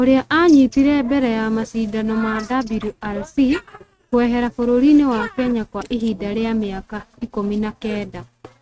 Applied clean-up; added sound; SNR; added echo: neural mask model RNNoise.